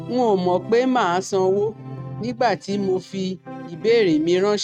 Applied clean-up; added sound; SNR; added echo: neural mask model RNNoise.